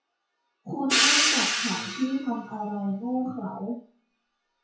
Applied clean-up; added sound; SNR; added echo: classical method WPE with log-MMSE.